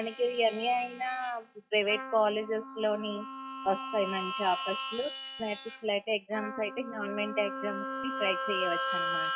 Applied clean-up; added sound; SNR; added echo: classical method log-MMSE.